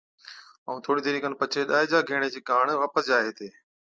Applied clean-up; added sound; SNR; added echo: none; none; none; none.